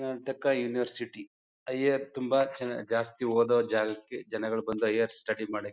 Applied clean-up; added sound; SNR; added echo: none; none; none; none.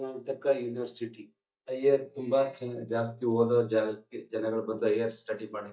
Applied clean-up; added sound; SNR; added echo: neural mask model DeepFilterNet 3.